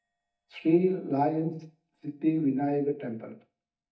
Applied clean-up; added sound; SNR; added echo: neural mask model DeepFilterNet 3.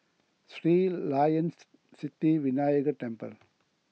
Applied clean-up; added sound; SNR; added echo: none; none; none; none.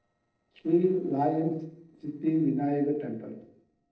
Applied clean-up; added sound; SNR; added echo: neural separator model SepFormer DNS4.